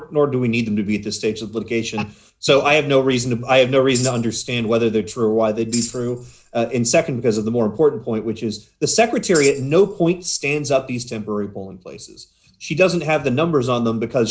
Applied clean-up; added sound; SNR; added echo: none; Tambourine; 15 dB; none.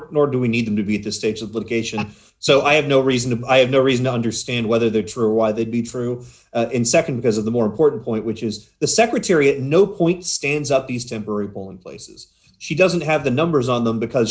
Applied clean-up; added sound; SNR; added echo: none; none; none; none.